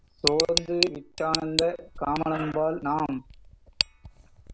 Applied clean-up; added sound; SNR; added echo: none; Tick; 4 dB; none.